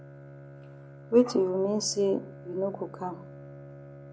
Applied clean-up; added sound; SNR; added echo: none; Bowed string instrument; 16 dB; none.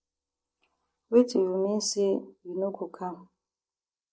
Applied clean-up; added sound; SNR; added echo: neural mask model Resemble Enhance denoiser.